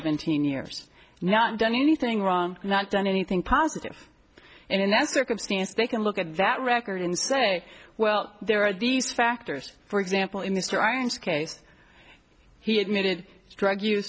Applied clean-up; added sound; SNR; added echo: none; none; none; none.